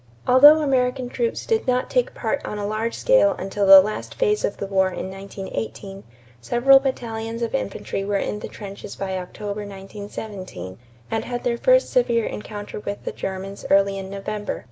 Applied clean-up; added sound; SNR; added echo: none; none; none; none.